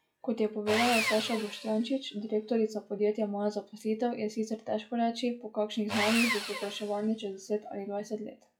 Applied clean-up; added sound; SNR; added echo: classical method log-MMSE.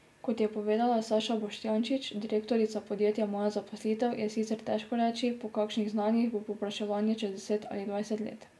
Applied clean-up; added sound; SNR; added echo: none; none; none; none.